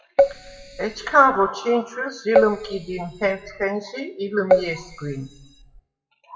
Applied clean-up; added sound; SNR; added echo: classical method WPE with log-MMSE.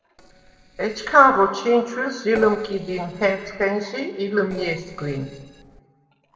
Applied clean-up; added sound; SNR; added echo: neural separator model SepFormer DNS4.